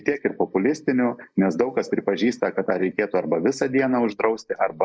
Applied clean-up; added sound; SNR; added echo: neural mask model Resemble Enhance denoiser.